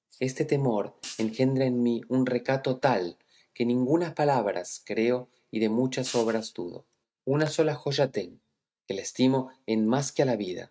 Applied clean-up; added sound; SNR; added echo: neural mask model RNNoise.